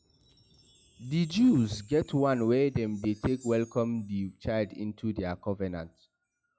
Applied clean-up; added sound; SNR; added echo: classical method log-MMSE.